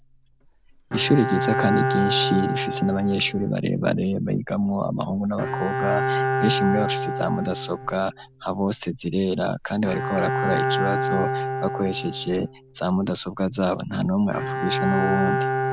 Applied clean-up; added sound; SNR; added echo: none; Bowed string instrument; 2 dB; none.